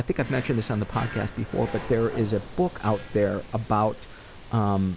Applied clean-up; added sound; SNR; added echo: none; Ocean + Drawer open or close; 14 dB; none.